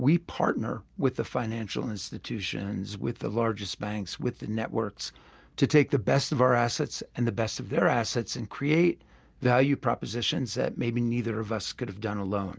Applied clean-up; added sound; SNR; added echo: none; none; none; none.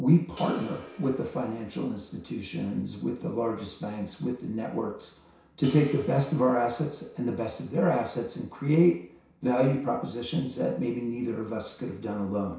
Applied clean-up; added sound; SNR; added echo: none; Crash cymbal; 19 dB; reverberation time 0.6 s.